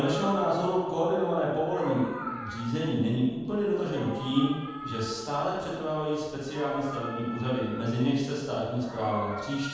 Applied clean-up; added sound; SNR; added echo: none; Meow; 13 dB; reverberation time 1.2 s.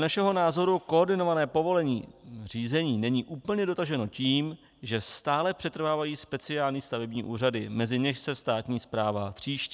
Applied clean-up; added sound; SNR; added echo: none; none; none; none.